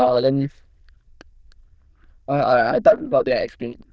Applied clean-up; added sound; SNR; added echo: neural diffusion model UNIVERSE++.